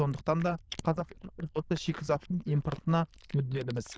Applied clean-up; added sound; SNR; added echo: neural diffusion model UNIVERSE++.